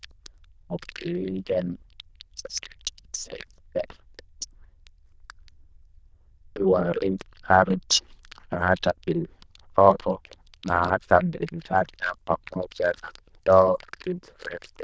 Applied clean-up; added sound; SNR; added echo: neural diffusion model UNIVERSE++.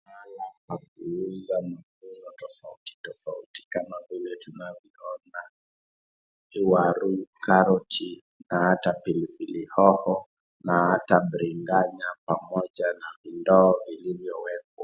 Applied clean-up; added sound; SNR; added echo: none; none; none; none.